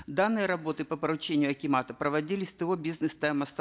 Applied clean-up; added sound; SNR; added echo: none; none; none; none.